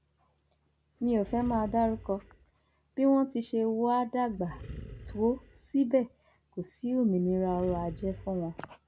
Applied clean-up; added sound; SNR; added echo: none; Animal; 15 dB; none.